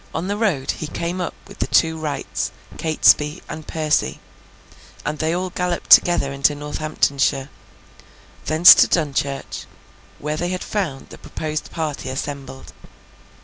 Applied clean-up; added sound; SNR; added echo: none; none; none; none.